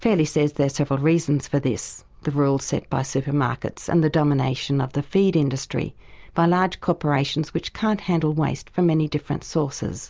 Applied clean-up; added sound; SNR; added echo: none; none; none; none.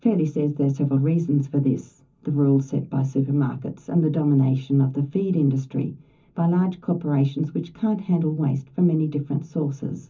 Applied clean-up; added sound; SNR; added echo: none; none; none; reverberation time 0.3 s.